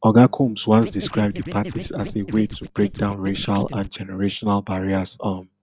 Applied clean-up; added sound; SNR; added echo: none; Scratching (performance technique); 12 dB; none.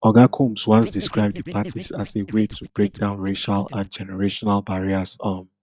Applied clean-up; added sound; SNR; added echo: neural mask model DeepFilterNet 3.